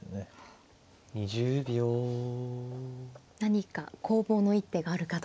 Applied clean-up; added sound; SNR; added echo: none; none; none; none.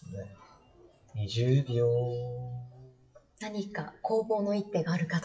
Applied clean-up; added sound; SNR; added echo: classical method WPE with log-MMSE.